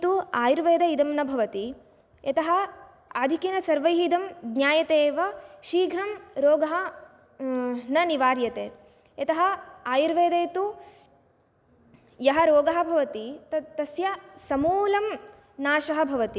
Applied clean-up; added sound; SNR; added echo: none; none; none; none.